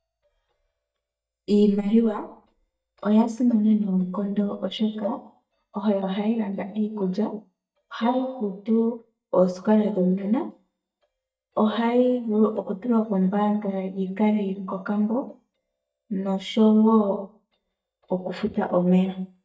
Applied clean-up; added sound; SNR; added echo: neural mask model DeepFilterNet 3.